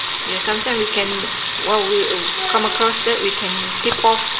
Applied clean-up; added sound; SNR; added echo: none; Sink (filling or washing) / Water tap, faucet / Liquid; 1 dB; reverberation time 1.0 s.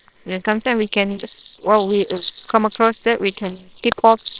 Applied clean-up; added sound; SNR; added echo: neural separator model SepFormer WHAMR!.